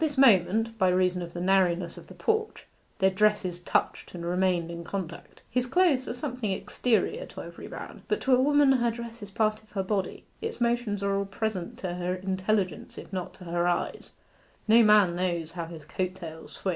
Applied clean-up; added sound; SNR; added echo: none; none; none; none.